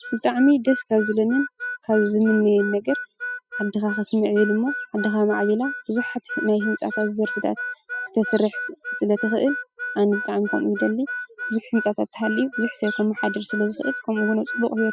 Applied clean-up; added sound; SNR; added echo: classical method spectral subtraction.